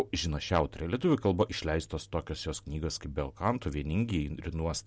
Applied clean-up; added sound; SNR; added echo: none; none; none; none.